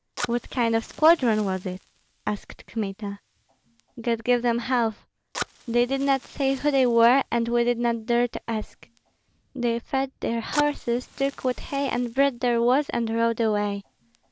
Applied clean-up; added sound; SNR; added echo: none; Fire; 19 dB; none.